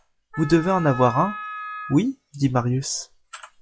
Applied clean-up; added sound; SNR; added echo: classical method log-MMSE.